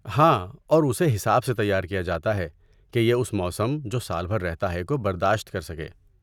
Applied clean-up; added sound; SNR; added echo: none; none; none; none.